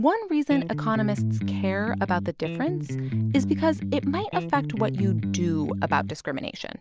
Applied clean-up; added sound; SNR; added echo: none; Electric guitar; 2 dB; none.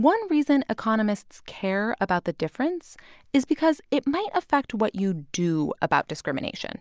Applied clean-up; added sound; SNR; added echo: none; none; none; none.